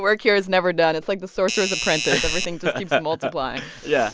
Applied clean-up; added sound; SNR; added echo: none; Doorbell; 4 dB; none.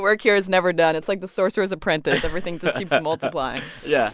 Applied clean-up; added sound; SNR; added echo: none; none; none; none.